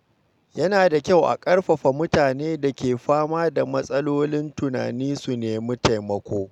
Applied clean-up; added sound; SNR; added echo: none; none; none; none.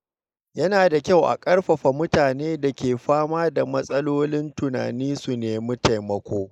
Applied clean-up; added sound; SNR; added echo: neural mask model Resemble Enhance denoiser.